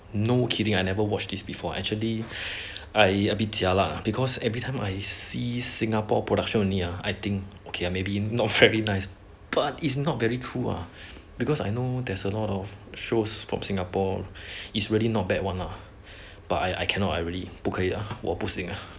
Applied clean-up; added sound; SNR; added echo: none; none; none; none.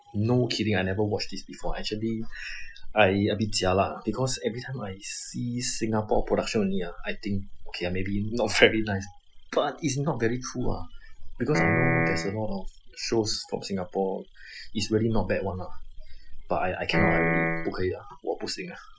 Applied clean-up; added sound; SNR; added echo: classical method Wiener filter.